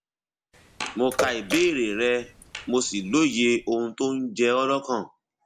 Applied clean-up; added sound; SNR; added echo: none; Fart + Bathtub (filling or washing) / Water / Splash, splatter; 10 dB; none.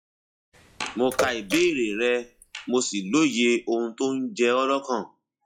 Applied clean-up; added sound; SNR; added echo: classical method log-MMSE.